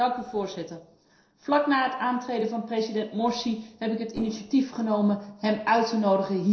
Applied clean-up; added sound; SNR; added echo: neural separator model SepFormer DNS4.